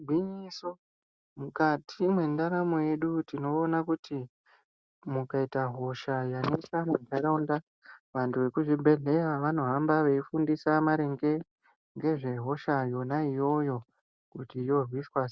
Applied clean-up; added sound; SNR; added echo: none; none; none; none.